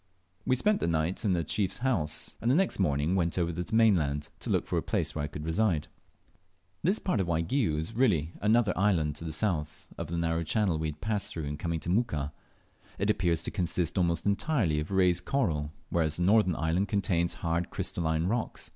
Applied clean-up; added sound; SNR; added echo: none; none; none; none.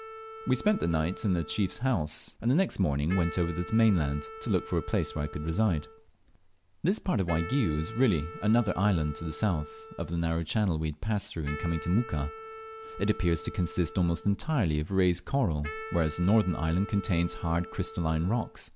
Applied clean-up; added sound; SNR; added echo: none; Wind instrument, woodwind instrument; 16 dB; none.